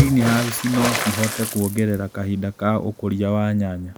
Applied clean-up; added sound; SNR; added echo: none; Water / Splash, splatter; 6 dB; none.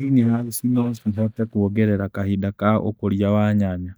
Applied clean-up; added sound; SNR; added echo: neural mask model DeepFilterNet 3.